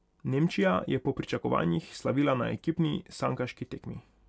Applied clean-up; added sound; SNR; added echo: none; none; none; none.